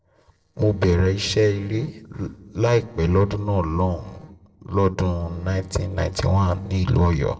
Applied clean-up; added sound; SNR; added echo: neural separator model SepFormer DNS4.